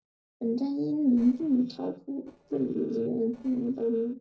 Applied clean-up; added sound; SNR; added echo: neural separator model SepFormer DNS4.